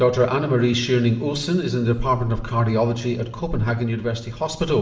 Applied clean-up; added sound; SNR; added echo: none; none; none; reverberation time 1.4 s.